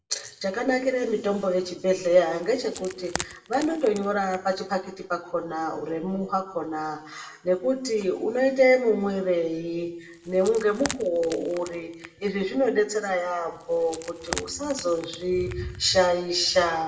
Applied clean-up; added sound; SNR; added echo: none; Wood; 16 dB; reverberation time 0.7 s.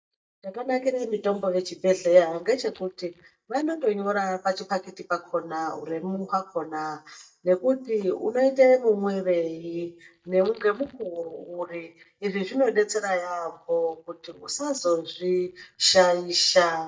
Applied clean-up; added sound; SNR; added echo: neural mask model DeepFilterNet 3.